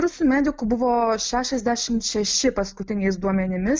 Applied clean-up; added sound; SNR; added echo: none; none; none; none.